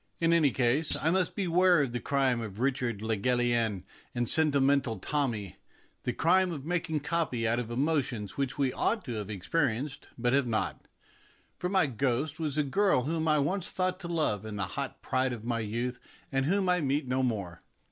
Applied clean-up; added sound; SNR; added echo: none; Thump, thud; 15 dB; none.